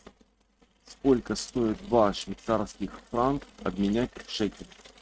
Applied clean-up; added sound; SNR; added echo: neural mask model RNNoise.